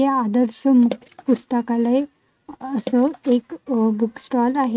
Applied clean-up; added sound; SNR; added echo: neural mask model RNNoise.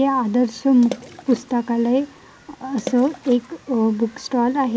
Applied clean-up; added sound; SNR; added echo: none; Water / Splash, splatter; 18 dB; none.